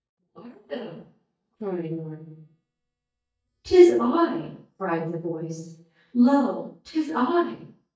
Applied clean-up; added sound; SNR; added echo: neural mask model DeepFilterNet 3.